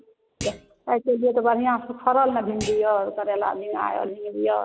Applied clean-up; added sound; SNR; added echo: none; Thump, thud; 18 dB; none.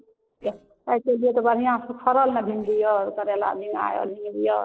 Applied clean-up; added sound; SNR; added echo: neural separator model SepFormer DNS4.